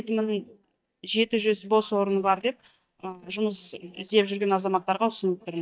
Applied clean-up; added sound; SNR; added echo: neural mask model DeepFilterNet 3.